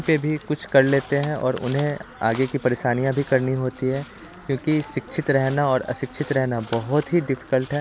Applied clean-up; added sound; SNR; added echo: none; Crow; 18 dB; none.